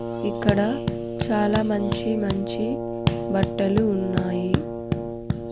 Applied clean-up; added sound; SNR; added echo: none; Brass instrument; 6 dB; none.